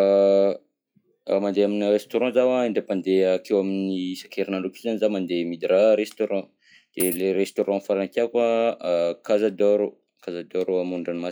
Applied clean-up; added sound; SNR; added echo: classical method log-MMSE.